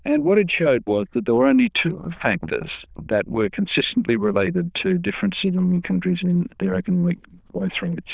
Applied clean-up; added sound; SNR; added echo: neural diffusion model UNIVERSE++.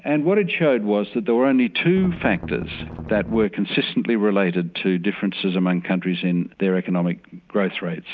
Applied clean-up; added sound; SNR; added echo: none; Strum; 12 dB; none.